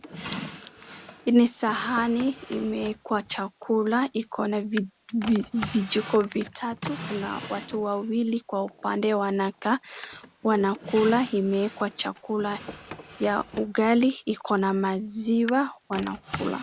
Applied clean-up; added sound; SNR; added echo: none; Drawer open or close; 15 dB; none.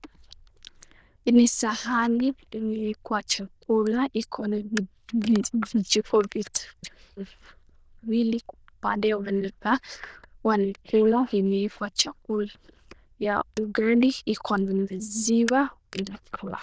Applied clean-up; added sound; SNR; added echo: neural diffusion model UNIVERSE++.